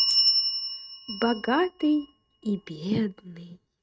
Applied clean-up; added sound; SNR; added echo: neural mask model RNNoise.